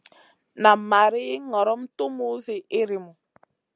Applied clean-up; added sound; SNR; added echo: none; none; none; none.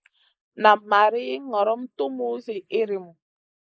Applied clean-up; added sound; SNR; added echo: neural mask model Resemble Enhance denoiser.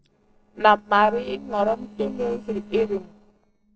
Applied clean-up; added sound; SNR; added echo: neural separator model SepFormer DNS4.